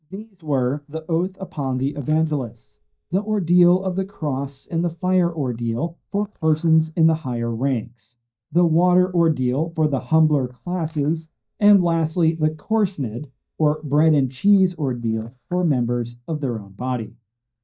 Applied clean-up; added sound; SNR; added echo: neural mask model DeepFilterNet 3.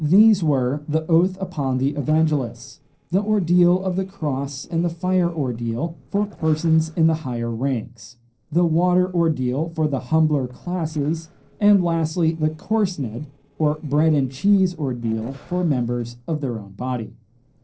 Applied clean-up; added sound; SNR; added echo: neural separator model SepFormer DNS4.